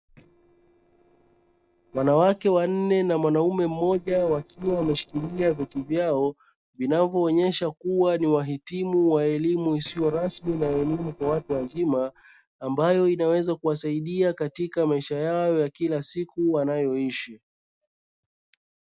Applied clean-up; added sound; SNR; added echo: neural separator model SepFormer DNS4.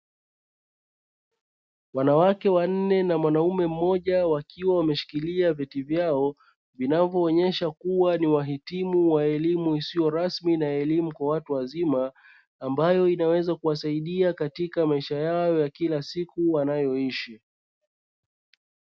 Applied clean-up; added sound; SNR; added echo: none; none; none; none.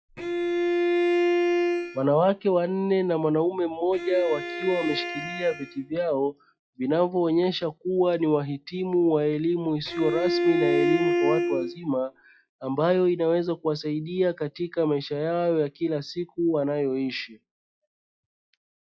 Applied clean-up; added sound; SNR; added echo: classical method log-MMSE.